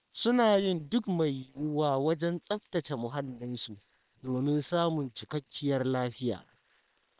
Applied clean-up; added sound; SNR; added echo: neural separator model SepFormer WHAM!.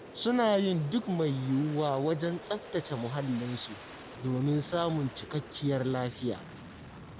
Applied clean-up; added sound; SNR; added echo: none; Aircraft; 15 dB; none.